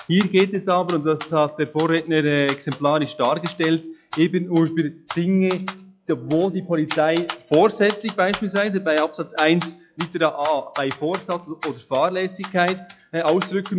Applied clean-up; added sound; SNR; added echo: classical method log-MMSE.